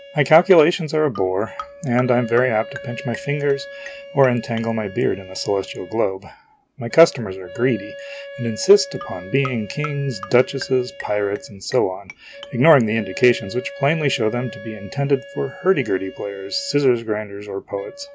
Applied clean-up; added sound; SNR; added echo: none; Wind instrument, woodwind instrument + Marimba, xylophone; 16 dB; none.